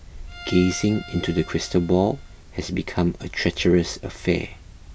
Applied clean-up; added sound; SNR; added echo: none; Bowed string instrument; 18 dB; none.